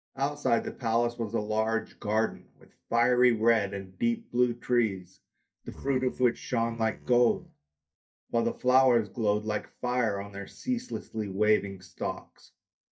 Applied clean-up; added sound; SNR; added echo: neural mask model DeepFilterNet 3.